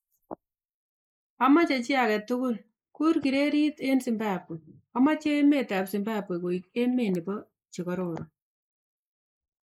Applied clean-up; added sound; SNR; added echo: neural mask model Resemble Enhance denoiser.